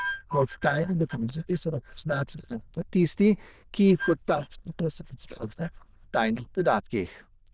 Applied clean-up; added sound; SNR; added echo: neural diffusion model UNIVERSE++.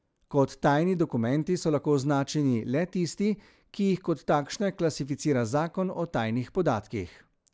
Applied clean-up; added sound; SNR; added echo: none; none; none; none.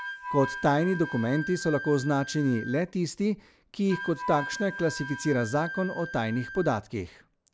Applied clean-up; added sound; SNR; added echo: none; Wind instrument, woodwind instrument; 10 dB; none.